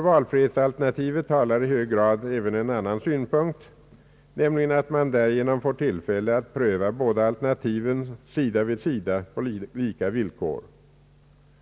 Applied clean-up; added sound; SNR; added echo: none; none; none; none.